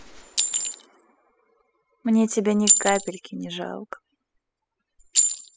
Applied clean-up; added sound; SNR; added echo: classical method spectral subtraction.